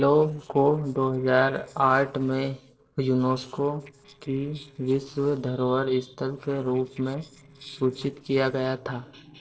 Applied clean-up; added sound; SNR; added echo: neural separator model SepFormer DNS4.